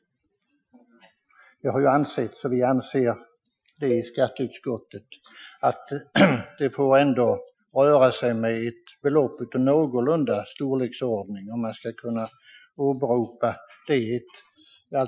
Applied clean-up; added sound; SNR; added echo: classical method Wiener filter.